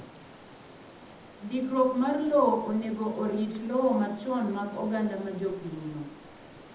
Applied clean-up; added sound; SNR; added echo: none; Stream; 19 dB; reverberation time 0.8 s.